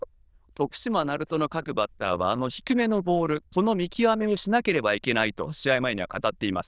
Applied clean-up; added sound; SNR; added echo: neural diffusion model UNIVERSE++.